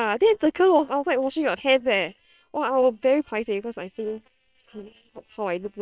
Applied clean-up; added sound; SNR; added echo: neural separator model SepFormer WHAM!.